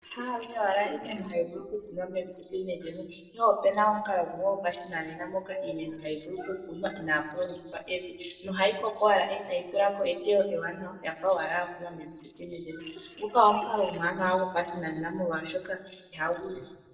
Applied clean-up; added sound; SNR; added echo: neural separator model SepFormer DNS4.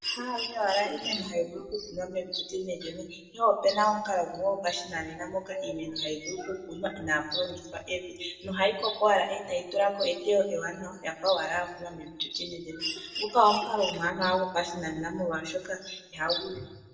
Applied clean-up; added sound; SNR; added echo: none; Mechanisms; 7 dB; reverberation time 1.0 s.